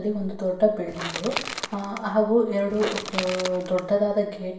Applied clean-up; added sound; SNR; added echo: none; Crushing / Wood; 8 dB; reverberation time 0.8 s.